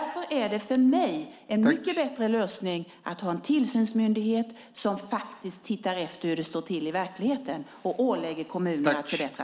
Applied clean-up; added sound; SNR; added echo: none; none; none; none.